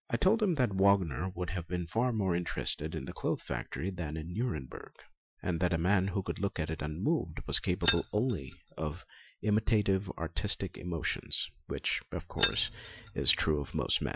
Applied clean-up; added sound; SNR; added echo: classical method Wiener filter.